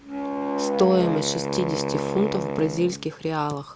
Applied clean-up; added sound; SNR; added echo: none; Wind instrument, woodwind instrument; 3 dB; none.